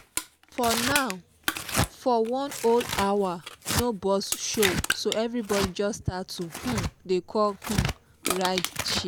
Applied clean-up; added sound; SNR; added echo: none; Crushing + Tearing; 4 dB; none.